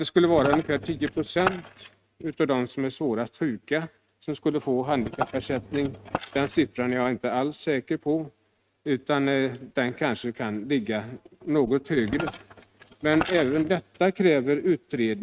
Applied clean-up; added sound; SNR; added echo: neural mask model RNNoise.